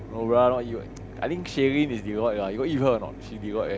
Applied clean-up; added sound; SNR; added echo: none; Mechanisms; 14 dB; none.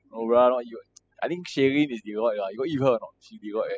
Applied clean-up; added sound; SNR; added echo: classical method spectral subtraction.